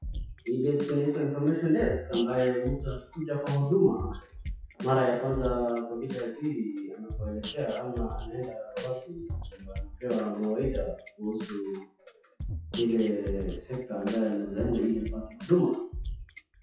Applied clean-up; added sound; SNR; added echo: classical method WPE with log-MMSE.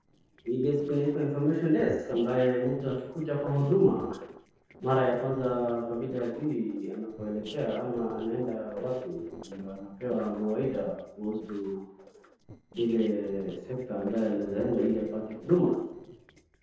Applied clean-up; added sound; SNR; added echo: neural separator model SepFormer DNS4.